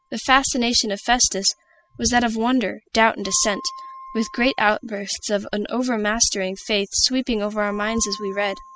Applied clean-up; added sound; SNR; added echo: classical method spectral subtraction.